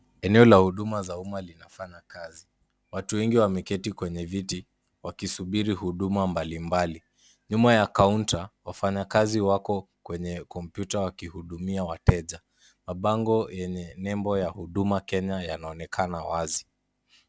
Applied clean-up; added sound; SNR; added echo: none; none; none; none.